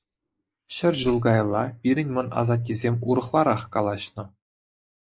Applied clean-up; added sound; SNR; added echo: neural mask model Resemble Enhance denoiser.